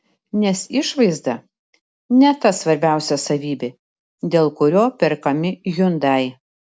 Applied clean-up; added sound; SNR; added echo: none; none; none; none.